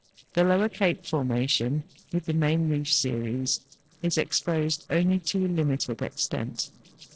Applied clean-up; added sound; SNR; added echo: neural separator model SepFormer DNS4.